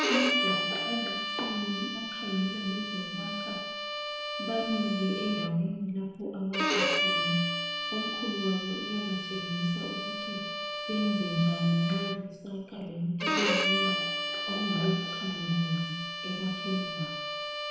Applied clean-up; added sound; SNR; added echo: none; Bowed string instrument; 0 dB; reverberation time 1.0 s.